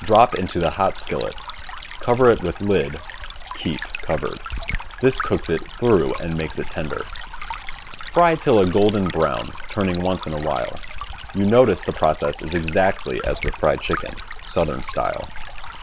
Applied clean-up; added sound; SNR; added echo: none; Stream; 8 dB; none.